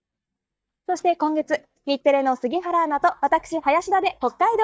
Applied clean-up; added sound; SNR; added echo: neural mask model DeepFilterNet 3.